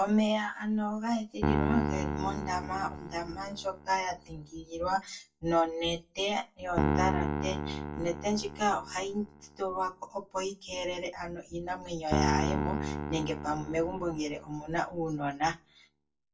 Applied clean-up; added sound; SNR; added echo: none; Piano; 3 dB; reverberation time 0.2 s.